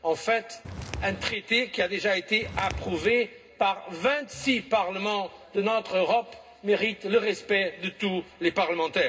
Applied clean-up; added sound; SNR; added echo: none; Walk, footsteps; 10 dB; reverberation time 0.2 s.